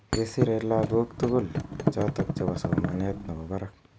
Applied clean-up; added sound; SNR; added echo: none; Thump, thud; 1 dB; none.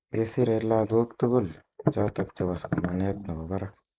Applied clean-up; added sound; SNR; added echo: neural mask model Resemble Enhance denoiser.